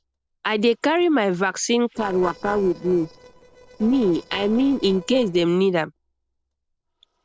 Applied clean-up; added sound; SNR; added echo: neural separator model SepFormer DNS4.